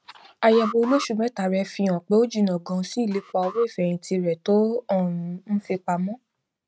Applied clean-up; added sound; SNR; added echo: neural mask model RNNoise.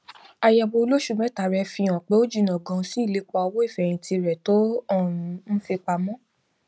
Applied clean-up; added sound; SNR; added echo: none; none; none; none.